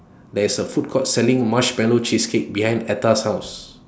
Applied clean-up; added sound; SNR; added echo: none; none; none; none.